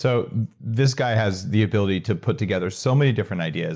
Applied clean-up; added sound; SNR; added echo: none; none; none; none.